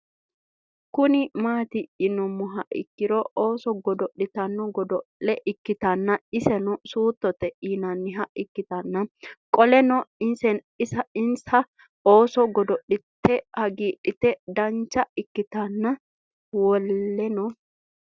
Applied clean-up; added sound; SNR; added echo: none; none; none; none.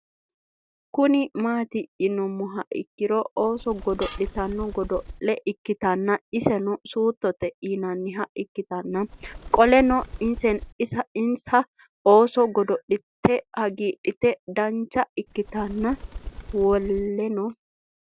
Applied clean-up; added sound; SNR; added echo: none; Bird + Tools; 13 dB; none.